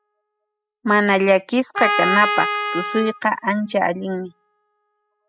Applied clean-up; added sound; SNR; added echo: classical method spectral subtraction.